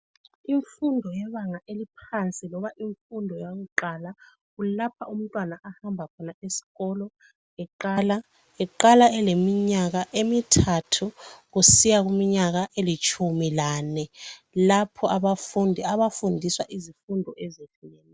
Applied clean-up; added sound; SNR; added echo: none; none; none; none.